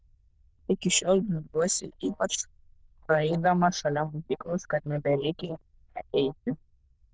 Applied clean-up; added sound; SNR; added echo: neural diffusion model UNIVERSE++.